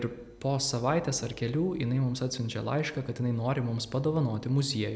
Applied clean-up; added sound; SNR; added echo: none; none; none; none.